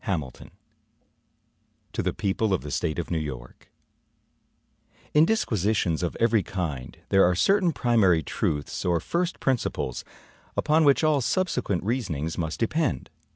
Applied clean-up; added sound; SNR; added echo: none; none; none; none.